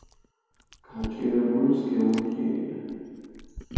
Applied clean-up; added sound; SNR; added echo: none; Chewing, mastication; 11 dB; reverberation time 2.1 s.